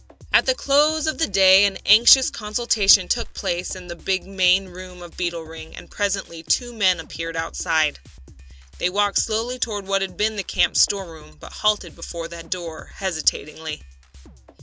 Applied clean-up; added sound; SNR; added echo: none; Drum kit; 19 dB; none.